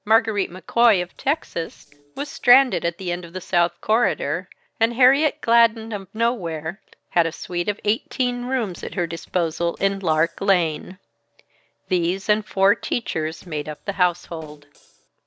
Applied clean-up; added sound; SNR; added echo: neural separator model SepFormer DNS4.